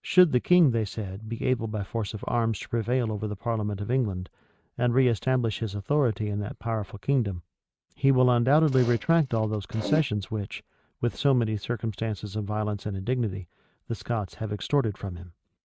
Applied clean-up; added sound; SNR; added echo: neural mask model RNNoise.